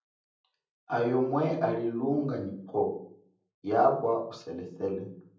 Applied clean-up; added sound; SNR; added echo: none; none; none; reverberation time 0.6 s.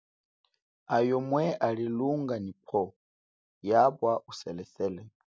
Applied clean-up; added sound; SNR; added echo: none; none; none; none.